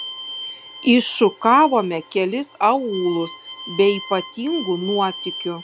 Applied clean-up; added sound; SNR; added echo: none; Bowed string instrument; 14 dB; none.